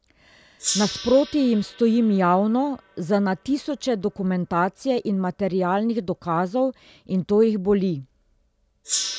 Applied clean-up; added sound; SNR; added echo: none; Gong; 14 dB; none.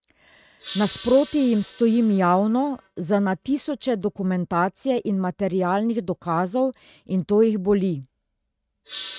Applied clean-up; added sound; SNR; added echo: neural mask model RNNoise.